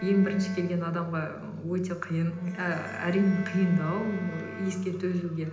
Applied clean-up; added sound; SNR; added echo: none; Bowed string instrument; 16 dB; reverberation time 0.9 s.